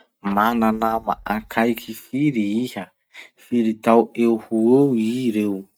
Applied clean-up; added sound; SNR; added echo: neural mask model DeepFilterNet 3.